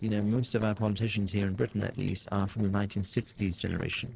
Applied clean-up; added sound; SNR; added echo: neural separator model SepFormer DNS4.